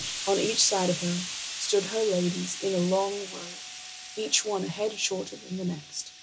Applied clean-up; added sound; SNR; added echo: none; Explosion; 9 dB; none.